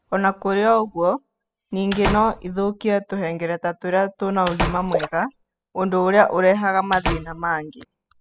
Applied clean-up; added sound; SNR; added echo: classical method spectral subtraction.